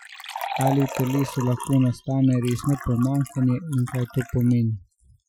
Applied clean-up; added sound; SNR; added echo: classical method Wiener filter.